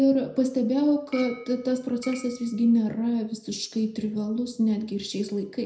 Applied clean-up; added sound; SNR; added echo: none; Chink, clink; 19 dB; reverberation time 0.5 s.